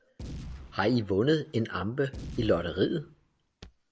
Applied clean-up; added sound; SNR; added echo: none; Boom; 15 dB; none.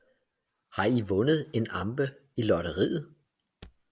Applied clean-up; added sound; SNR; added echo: none; none; none; none.